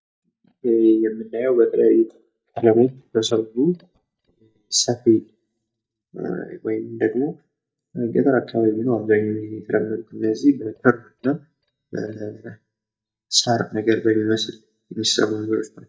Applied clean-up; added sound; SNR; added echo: neural mask model DeepFilterNet 3.